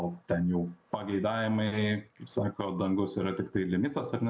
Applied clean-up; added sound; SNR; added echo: none; none; none; none.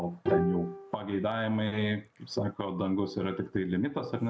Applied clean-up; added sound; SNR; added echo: none; Bowed string instrument; 5 dB; none.